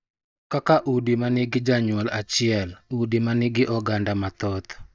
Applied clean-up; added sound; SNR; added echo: neural mask model DeepFilterNet 3.